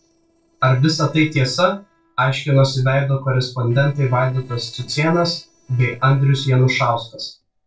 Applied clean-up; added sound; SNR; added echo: neural separator model SepFormer DNS4.